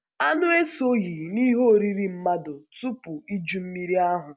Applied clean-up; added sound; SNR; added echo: none; none; none; none.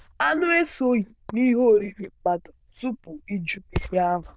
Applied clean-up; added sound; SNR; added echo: neural diffusion model UNIVERSE++.